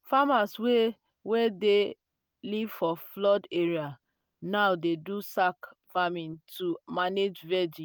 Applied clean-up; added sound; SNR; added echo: none; none; none; none.